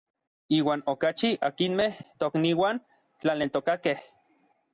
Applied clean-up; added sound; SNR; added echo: none; none; none; none.